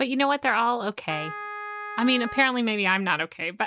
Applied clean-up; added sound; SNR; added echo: none; Wind instrument, woodwind instrument; 12 dB; none.